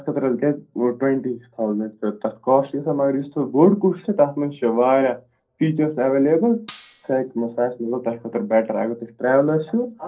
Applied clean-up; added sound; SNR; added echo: neural separator model SepFormer DNS4.